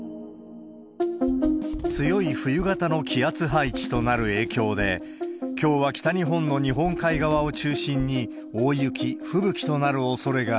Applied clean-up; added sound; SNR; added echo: none; Drum / Drum kit; 14 dB; none.